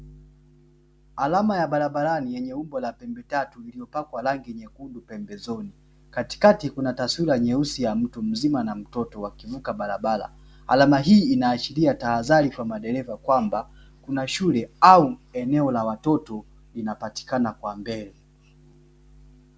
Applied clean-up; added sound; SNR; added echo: none; none; none; none.